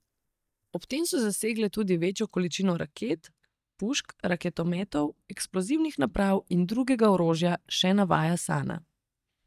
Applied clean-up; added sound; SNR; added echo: neural mask model DeepFilterNet 3.